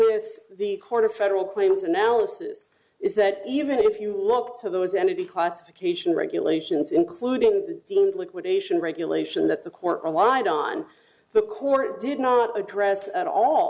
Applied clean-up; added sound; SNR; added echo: none; none; none; none.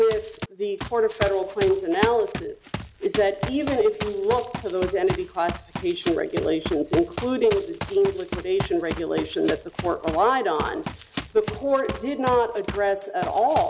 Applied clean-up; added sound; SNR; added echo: none; Run; 9 dB; none.